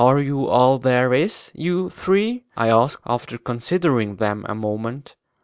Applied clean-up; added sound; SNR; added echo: none; none; none; none.